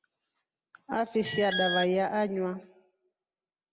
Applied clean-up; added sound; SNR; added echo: none; Alarm; 3 dB; none.